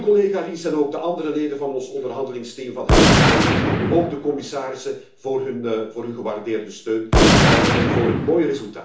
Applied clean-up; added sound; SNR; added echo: none; Gunshot, gunfire; -3 dB; reverberation time 0.8 s.